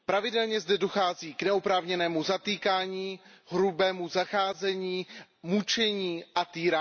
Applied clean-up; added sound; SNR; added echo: none; none; none; none.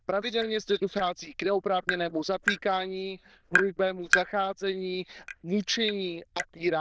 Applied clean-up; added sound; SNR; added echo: neural diffusion model UNIVERSE++.